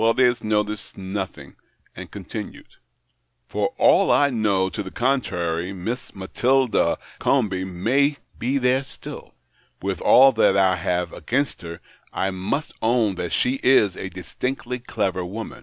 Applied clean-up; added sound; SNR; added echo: none; none; none; none.